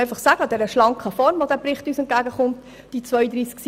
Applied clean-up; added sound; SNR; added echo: none; none; none; none.